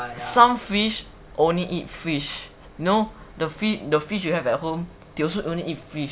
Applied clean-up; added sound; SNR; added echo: none; none; none; none.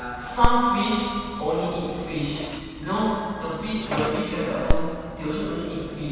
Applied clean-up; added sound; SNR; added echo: none; Telephone; 2 dB; reverberation time 2.1 s.